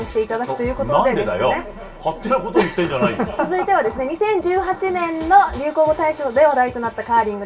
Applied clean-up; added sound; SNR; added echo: none; none; none; reverberation time 0.2 s.